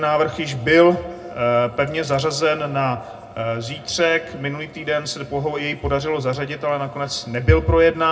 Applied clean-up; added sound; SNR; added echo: none; none; none; reverberation time 0.2 s.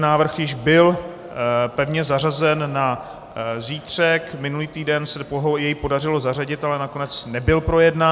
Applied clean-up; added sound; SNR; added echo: none; none; none; none.